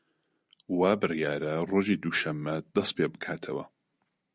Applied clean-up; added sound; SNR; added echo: none; none; none; none.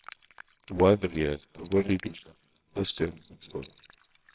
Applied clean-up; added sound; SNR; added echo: neural separator model SepFormer WHAMR!.